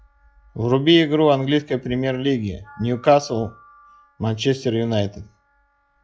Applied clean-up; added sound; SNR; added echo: classical method log-MMSE.